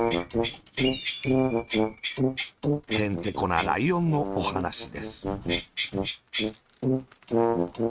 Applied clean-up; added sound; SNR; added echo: neural mask model RNNoise.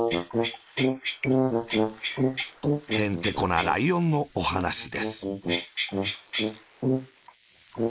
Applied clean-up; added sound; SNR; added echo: neural mask model Resemble Enhance denoiser.